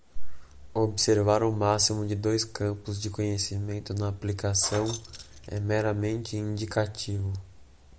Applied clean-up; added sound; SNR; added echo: none; Keys jangling; 15 dB; none.